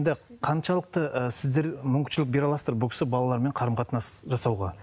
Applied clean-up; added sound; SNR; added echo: none; none; none; none.